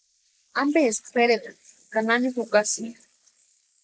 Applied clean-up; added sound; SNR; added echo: neural mask model Resemble Enhance denoiser.